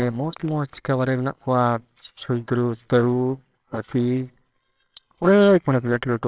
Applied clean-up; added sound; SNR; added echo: neural separator model SepFormer WHAMR!.